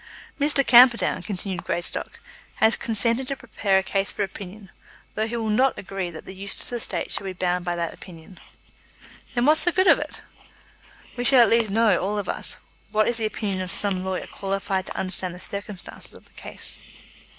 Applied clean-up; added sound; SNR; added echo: none; Camera; 20 dB; none.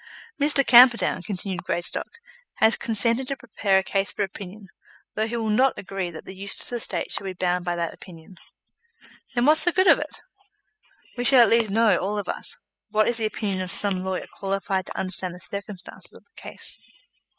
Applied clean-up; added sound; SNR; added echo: classical method spectral subtraction.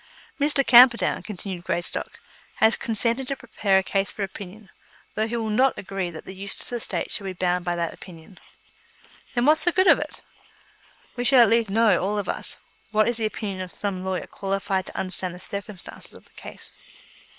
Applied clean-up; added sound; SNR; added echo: neural separator model SepFormer WHAM!.